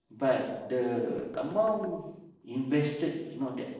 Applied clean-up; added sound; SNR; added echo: neural separator model SepFormer DNS4.